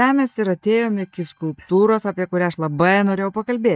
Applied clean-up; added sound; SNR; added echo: neural mask model DeepFilterNet 3.